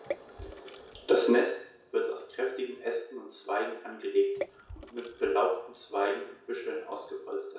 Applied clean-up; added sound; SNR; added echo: none; Water / Splash, splatter; 15 dB; reverberation time 0.6 s.